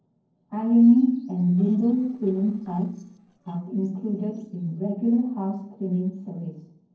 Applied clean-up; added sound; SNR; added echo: neural separator model SepFormer DNS4.